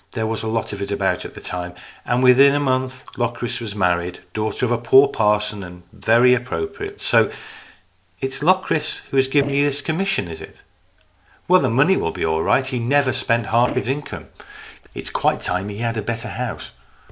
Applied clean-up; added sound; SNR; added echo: neural separator model SepFormer DNS4.